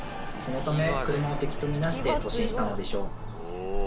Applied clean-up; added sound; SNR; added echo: none; Bird vocalization, bird call, bird song; 2 dB; none.